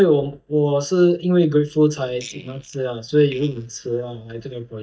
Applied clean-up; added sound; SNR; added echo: neural mask model DeepFilterNet 3.